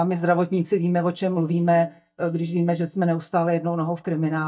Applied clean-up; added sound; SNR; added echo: neural mask model DeepFilterNet 3.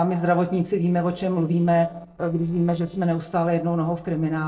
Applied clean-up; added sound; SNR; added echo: neural separator model SepFormer DNS4.